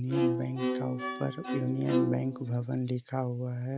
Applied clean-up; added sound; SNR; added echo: none; Bowed string instrument; 0 dB; none.